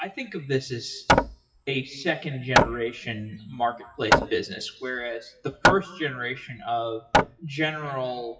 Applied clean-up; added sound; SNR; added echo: classical method WPE with log-MMSE.